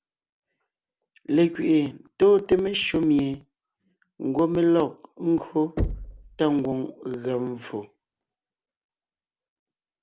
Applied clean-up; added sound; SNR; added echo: none; Knock; 9 dB; none.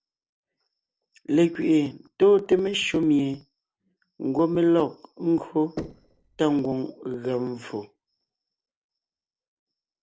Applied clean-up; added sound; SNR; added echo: neural separator model SepFormer DNS4.